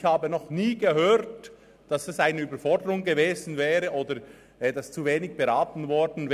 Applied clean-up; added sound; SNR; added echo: none; none; none; none.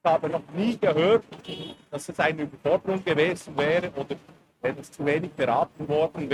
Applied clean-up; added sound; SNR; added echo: neural mask model RNNoise.